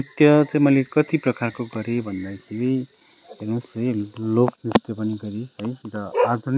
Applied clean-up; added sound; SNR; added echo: none; none; none; none.